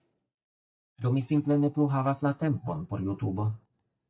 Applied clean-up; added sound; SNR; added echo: neural mask model DeepFilterNet 3.